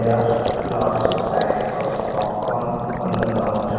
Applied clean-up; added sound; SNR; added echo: none; Gurgling; 5 dB; reverberation time 2.2 s.